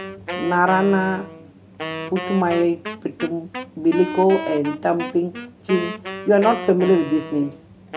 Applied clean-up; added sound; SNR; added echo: none; Wind instrument, woodwind instrument; 11 dB; none.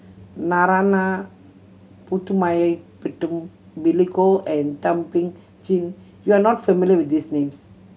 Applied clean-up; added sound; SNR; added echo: none; none; none; none.